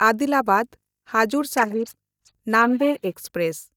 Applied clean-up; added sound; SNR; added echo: neural mask model DeepFilterNet 3.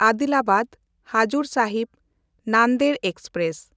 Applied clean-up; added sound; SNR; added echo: none; none; none; none.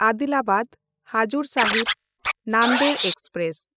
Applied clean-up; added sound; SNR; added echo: classical method spectral subtraction.